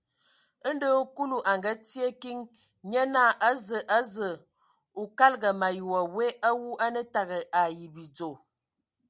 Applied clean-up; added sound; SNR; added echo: none; none; none; none.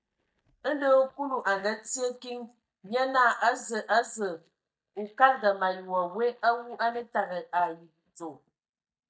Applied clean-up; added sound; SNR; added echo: neural mask model DeepFilterNet 3.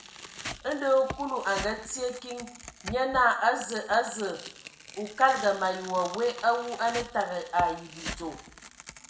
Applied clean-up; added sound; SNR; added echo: none; Tearing; 14 dB; reverberation time 0.6 s.